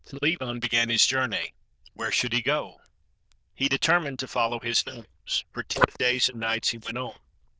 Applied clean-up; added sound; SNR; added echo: neural diffusion model UNIVERSE++.